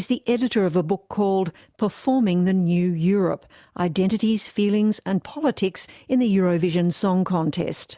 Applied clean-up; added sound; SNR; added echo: none; none; none; none.